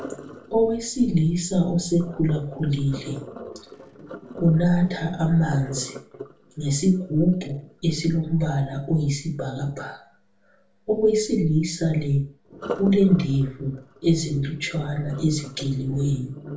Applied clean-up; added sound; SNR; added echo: none; Sink (filling or washing); 18 dB; reverberation time 0.3 s.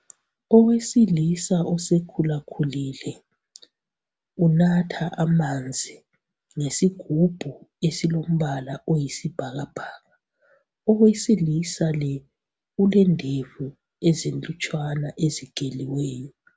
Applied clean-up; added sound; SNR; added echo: none; none; none; none.